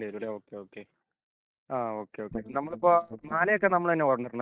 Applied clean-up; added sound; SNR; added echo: neural mask model DeepFilterNet 3.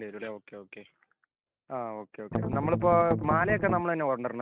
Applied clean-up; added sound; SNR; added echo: neural mask model RNNoise.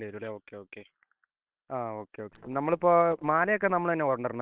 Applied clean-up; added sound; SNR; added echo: neural separator model SepFormer WHAM!.